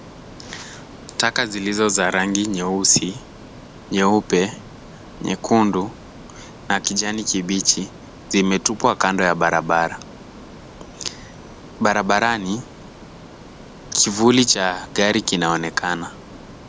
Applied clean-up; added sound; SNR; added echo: none; Ocean; 18 dB; none.